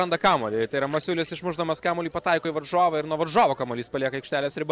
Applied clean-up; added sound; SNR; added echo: neural separator model SepFormer DNS4.